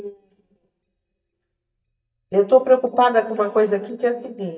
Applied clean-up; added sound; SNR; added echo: neural mask model DeepFilterNet 3.